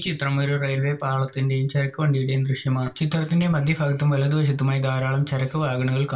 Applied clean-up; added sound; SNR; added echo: none; none; none; reverberation time 0.2 s.